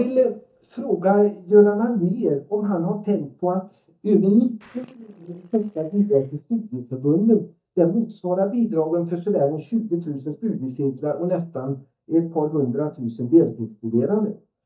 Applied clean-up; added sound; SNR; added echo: neural mask model DeepFilterNet 3.